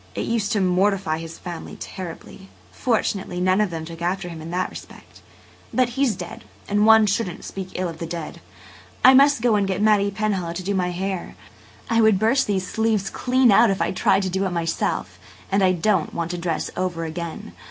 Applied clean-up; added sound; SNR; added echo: none; none; none; none.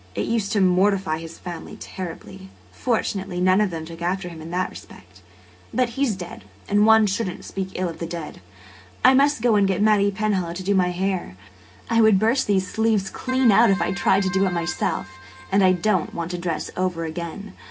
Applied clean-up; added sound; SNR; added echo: none; Keyboard (musical); 14 dB; reverberation time 0.3 s.